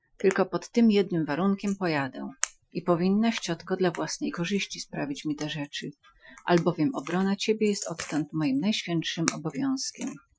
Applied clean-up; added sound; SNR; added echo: classical method Wiener filter.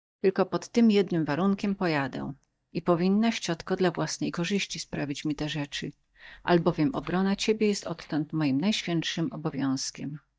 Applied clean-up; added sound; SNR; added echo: neural mask model DeepFilterNet 3.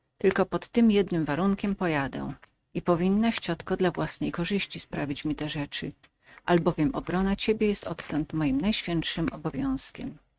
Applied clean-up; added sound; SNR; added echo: neural mask model RNNoise.